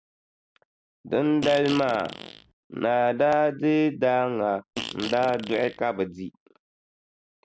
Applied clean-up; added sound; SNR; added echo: none; Fart; 11 dB; none.